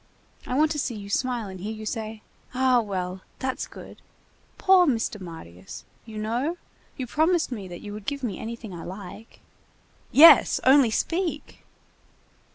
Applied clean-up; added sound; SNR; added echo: none; none; none; none.